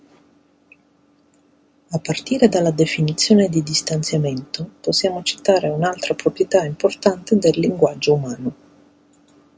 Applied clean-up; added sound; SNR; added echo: none; none; none; none.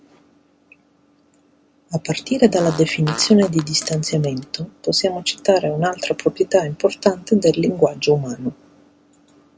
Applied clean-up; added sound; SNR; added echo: none; Fart; 15 dB; none.